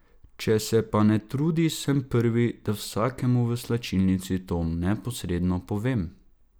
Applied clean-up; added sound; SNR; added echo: none; none; none; none.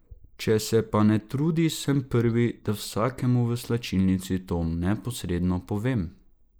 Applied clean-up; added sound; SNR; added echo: neural mask model Resemble Enhance denoiser.